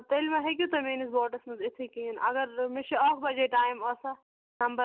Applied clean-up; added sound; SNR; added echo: none; none; none; none.